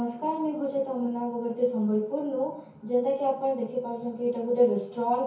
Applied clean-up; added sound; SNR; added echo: none; none; none; reverberation time 0.6 s.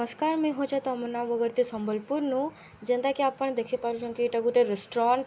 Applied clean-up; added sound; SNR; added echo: none; none; none; none.